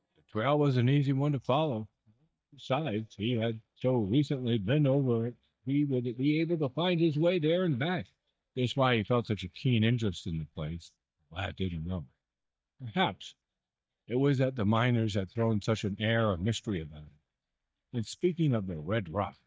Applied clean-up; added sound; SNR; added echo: neural mask model DeepFilterNet 3.